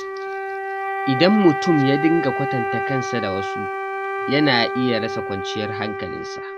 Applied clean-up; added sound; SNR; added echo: none; Wind instrument, woodwind instrument; 4 dB; none.